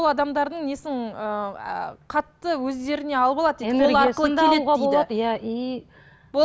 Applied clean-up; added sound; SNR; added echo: none; none; none; none.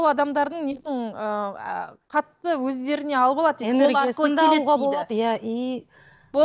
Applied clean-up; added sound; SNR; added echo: neural mask model DeepFilterNet 3.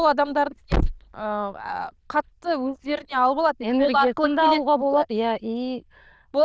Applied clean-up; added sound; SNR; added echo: neural diffusion model UNIVERSE++.